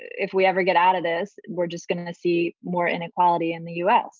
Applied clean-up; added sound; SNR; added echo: none; none; none; none.